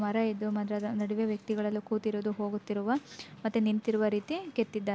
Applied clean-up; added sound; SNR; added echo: none; none; none; none.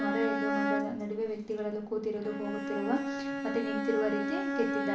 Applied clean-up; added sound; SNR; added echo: none; Bowed string instrument; 0 dB; reverberation time 0.5 s.